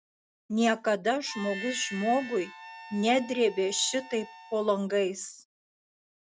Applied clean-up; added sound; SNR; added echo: none; Harmonica; 14 dB; none.